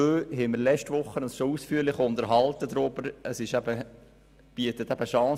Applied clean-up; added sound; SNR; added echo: none; none; none; none.